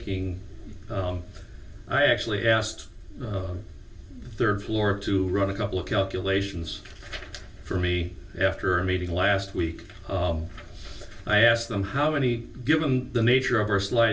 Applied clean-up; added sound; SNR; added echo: none; none; none; reverberation time 0.2 s.